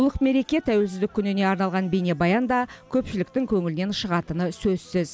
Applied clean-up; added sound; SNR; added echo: none; none; none; none.